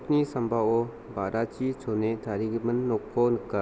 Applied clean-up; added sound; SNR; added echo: none; none; none; none.